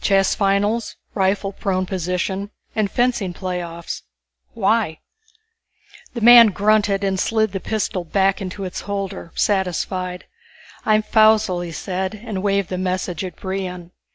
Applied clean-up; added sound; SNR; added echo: none; none; none; none.